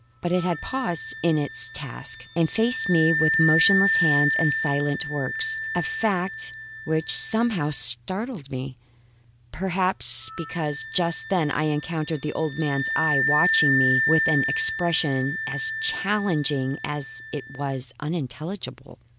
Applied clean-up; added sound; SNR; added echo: none; Wind instrument, woodwind instrument; 2 dB; none.